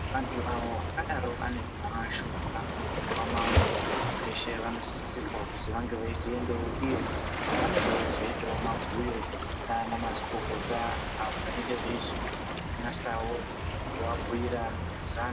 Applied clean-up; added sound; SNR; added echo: none; Waves, surf; -3 dB; reverberation time 0.6 s.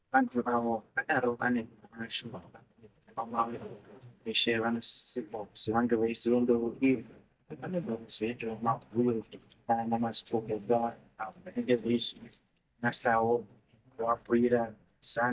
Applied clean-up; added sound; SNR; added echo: neural mask model DeepFilterNet 3.